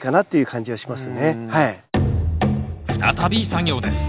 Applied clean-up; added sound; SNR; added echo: none; none; none; none.